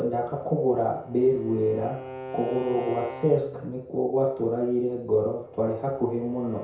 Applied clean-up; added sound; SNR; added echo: none; Bowed string instrument; 15 dB; reverberation time 0.6 s.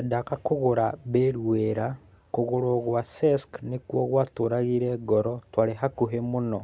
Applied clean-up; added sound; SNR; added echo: none; none; none; none.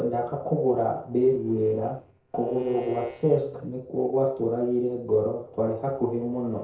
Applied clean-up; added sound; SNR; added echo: neural separator model SepFormer DNS4.